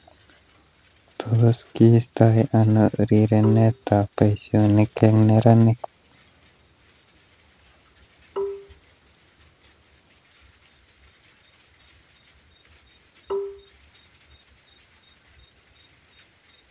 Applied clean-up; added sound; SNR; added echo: none; Marimba, xylophone; 10 dB; none.